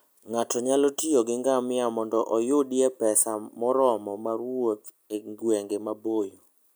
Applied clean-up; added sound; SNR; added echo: none; none; none; none.